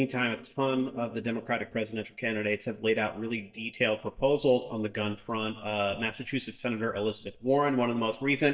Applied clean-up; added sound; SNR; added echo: neural mask model DeepFilterNet 3.